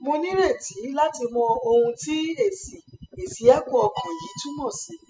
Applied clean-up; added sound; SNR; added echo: classical method spectral subtraction.